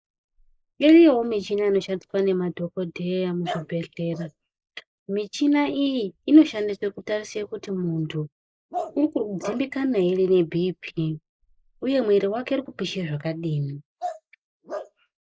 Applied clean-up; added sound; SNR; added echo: neural mask model Resemble Enhance denoiser.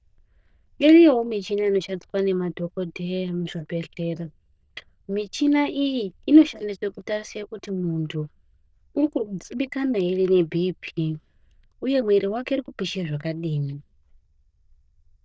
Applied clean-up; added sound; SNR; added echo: neural diffusion model UNIVERSE++.